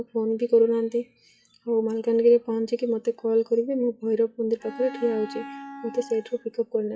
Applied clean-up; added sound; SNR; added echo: classical method WPE with log-MMSE.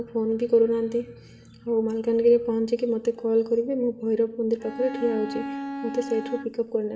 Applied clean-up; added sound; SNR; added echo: none; Bowed string instrument; 9 dB; reverberation time 2.2 s.